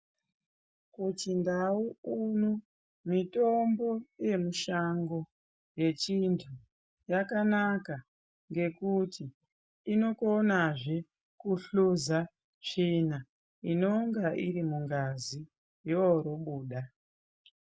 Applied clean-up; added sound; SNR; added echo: none; none; none; none.